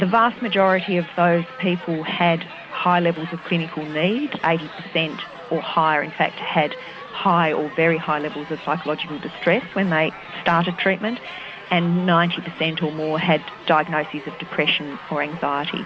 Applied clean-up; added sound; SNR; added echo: none; Crowd; 16 dB; none.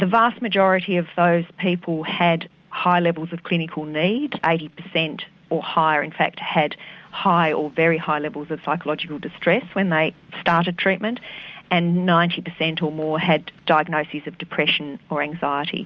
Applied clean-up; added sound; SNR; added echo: none; none; none; none.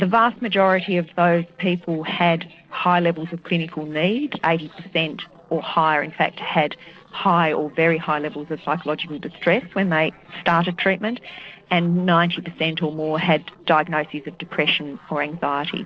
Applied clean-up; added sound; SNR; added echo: neural separator model SepFormer DNS4.